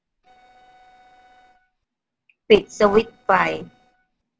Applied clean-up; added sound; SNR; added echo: neural separator model SepFormer DNS4.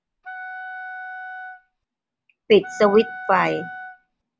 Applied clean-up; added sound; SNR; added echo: none; Wind instrument, woodwind instrument; 12 dB; none.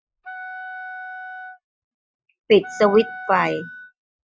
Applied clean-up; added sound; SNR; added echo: classical method Wiener filter.